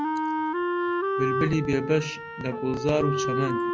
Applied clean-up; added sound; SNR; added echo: none; Wind instrument, woodwind instrument; 0 dB; none.